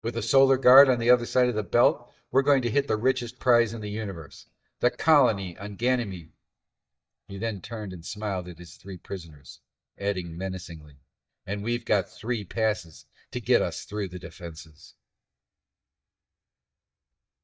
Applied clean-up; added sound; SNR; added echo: neural mask model DeepFilterNet 3.